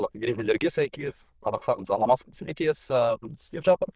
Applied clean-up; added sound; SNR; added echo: neural diffusion model UNIVERSE++.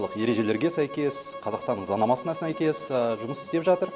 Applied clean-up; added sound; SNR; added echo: none; Bowed string instrument; 13 dB; none.